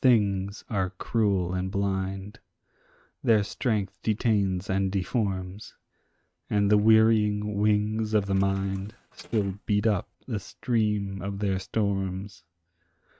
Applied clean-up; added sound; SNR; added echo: neural mask model RNNoise.